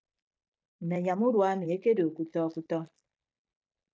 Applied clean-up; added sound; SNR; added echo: neural mask model DeepFilterNet 3.